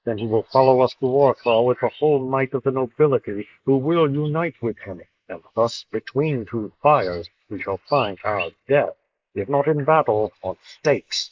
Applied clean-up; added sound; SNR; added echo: neural mask model Resemble Enhance denoiser.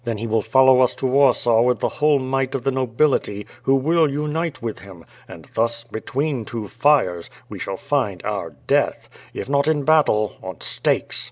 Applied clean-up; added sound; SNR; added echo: none; none; none; none.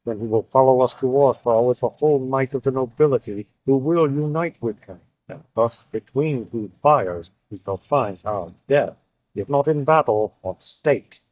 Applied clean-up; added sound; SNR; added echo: neural mask model DeepFilterNet 3.